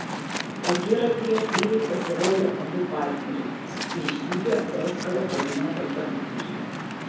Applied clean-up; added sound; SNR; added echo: none; Waves, surf; 4 dB; reverberation time 0.7 s.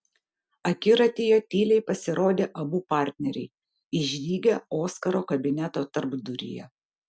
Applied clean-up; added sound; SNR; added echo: none; none; none; none.